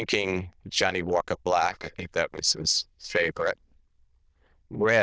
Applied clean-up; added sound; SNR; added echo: neural diffusion model UNIVERSE++.